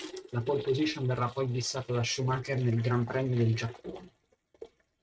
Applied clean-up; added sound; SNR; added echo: neural mask model RNNoise.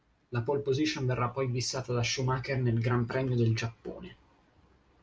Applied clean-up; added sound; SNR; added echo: none; none; none; none.